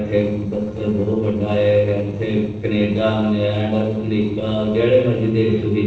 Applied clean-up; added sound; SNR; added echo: neural separator model SepFormer DNS4.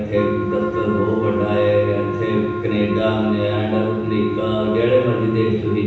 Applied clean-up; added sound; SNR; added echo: none; Wind instrument, woodwind instrument; 6 dB; reverberation time 1.1 s.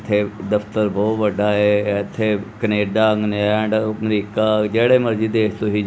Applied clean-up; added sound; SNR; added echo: none; none; none; none.